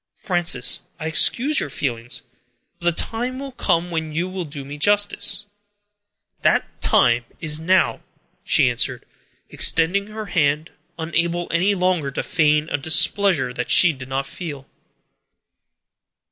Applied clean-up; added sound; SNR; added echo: none; none; none; none.